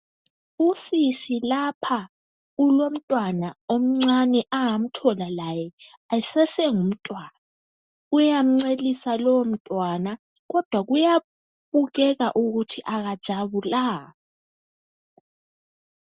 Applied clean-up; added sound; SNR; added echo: none; none; none; none.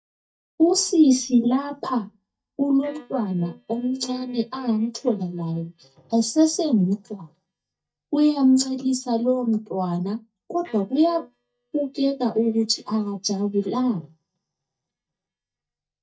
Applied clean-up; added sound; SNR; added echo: neural mask model DeepFilterNet 3.